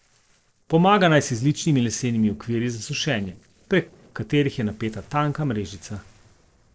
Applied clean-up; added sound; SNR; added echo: neural separator model SepFormer DNS4.